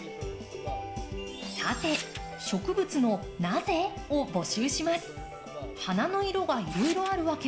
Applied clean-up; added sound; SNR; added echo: none; Tearing; 17 dB; reverberation time 1.6 s.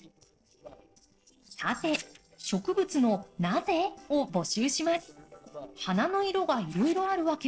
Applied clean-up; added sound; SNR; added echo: neural separator model SepFormer DNS4.